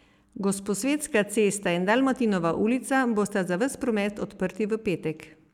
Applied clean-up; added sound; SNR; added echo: none; none; none; none.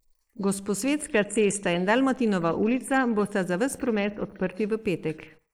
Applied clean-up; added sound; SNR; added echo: neural mask model Resemble Enhance denoiser.